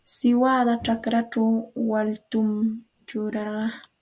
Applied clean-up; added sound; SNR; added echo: none; none; none; none.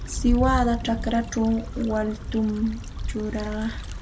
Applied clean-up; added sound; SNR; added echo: none; Stream / Trickle, dribble / Traffic noise, roadway noise; 5 dB; none.